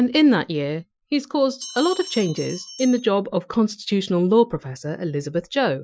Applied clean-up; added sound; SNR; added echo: classical method Wiener filter.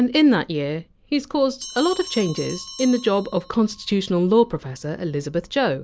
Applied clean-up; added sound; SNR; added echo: none; Bell; 20 dB; none.